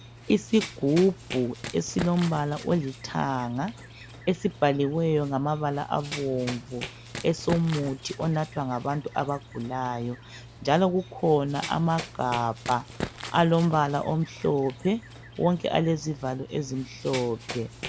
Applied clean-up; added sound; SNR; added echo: none; Run; 14 dB; none.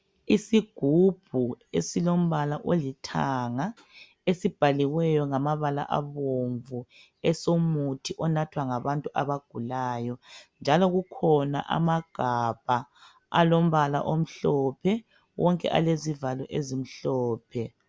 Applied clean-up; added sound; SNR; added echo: none; none; none; none.